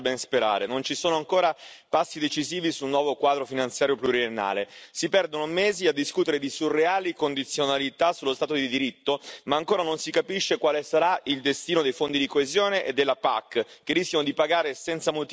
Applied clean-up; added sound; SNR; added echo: none; none; none; none.